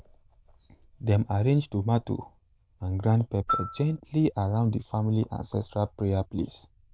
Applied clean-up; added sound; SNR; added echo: neural diffusion model UNIVERSE++.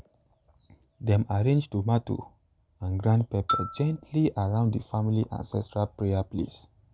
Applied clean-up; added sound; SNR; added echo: none; Marimba, xylophone; 9 dB; none.